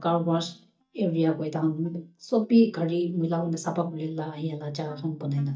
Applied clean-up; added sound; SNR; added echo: neural mask model DeepFilterNet 3.